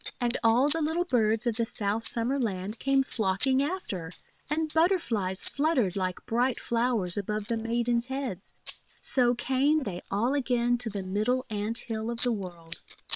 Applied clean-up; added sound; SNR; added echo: neural separator model SepFormer WHAM!.